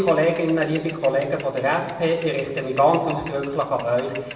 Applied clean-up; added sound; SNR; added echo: none; Mechanisms / Bicycle; 18 dB; reverberation time 1.2 s.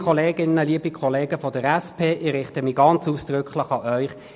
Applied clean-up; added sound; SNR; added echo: none; none; none; none.